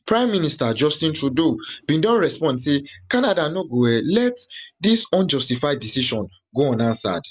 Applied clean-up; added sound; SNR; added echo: none; none; none; none.